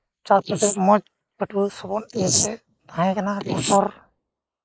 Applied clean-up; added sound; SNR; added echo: neural mask model Resemble Enhance denoiser.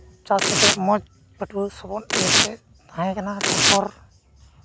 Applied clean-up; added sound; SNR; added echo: none; Tearing; -3 dB; none.